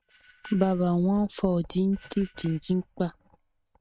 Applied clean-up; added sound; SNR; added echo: neural mask model RNNoise.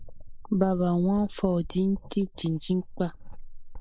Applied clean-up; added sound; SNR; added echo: neural mask model Resemble Enhance denoiser.